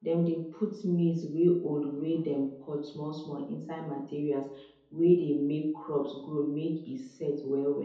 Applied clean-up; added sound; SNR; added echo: none; none; none; reverberation time 2.0 s.